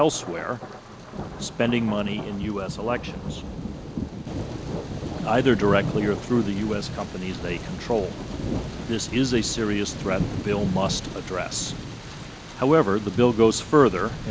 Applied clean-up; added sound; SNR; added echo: none; Thunder; 7 dB; none.